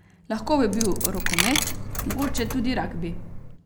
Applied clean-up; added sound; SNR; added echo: none; Coin (dropping); 0 dB; none.